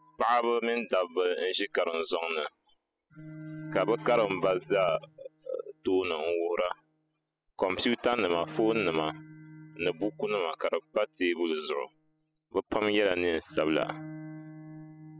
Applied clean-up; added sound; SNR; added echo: classical method spectral subtraction.